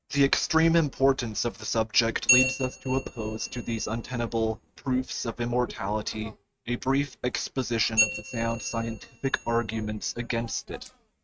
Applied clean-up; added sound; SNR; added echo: neural mask model RNNoise.